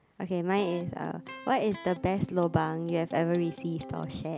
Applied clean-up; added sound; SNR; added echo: none; Electric guitar; 15 dB; none.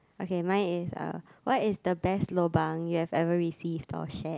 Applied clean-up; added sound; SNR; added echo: none; none; none; none.